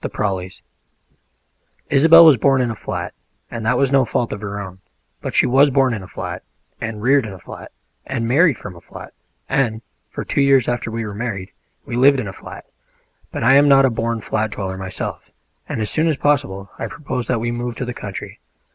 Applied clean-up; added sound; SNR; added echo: none; none; none; none.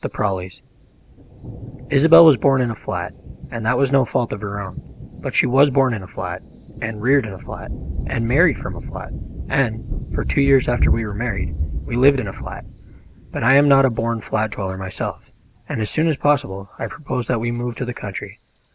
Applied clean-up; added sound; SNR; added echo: none; Thunder; 9 dB; none.